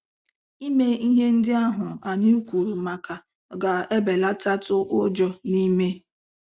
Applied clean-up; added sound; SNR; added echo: none; none; none; none.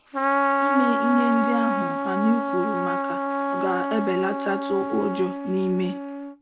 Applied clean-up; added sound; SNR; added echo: none; Trumpet; -1 dB; none.